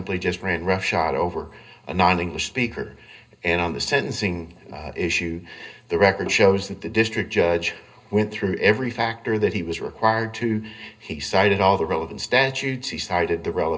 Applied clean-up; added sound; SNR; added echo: none; none; none; reverberation time 0.2 s.